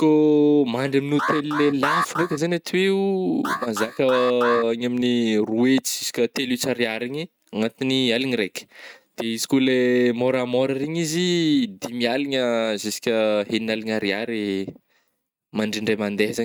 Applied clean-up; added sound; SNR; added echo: neural mask model RNNoise.